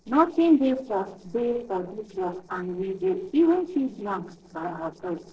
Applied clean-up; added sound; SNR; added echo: neural separator model SepFormer DNS4.